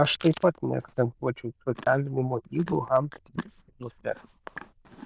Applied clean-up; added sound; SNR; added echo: neural diffusion model UNIVERSE++.